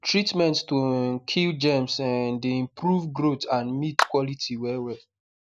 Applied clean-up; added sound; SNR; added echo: none; Clapping; 6 dB; none.